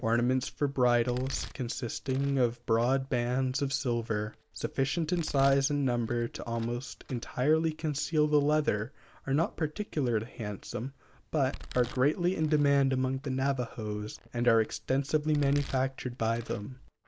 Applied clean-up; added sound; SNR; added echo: none; Domestic sounds, home sounds; 19 dB; none.